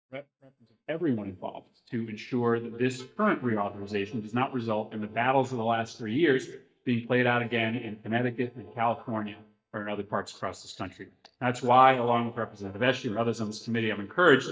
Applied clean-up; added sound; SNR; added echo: neural mask model DeepFilterNet 3.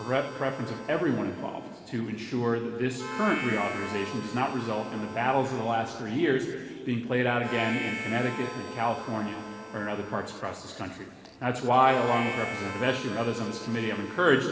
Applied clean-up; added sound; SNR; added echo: none; Harmonica; 12 dB; reverberation time 2.3 s.